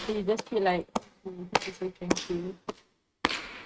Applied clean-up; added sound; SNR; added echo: neural mask model RNNoise.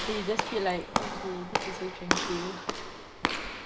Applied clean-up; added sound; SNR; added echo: none; Walk, footsteps / Slam; -2 dB; none.